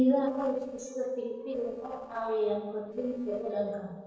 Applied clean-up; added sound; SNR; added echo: neural separator model SepFormer DNS4.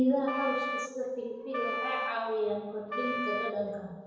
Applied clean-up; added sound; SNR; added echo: none; Wind instrument, woodwind instrument; 4 dB; reverberation time 1.2 s.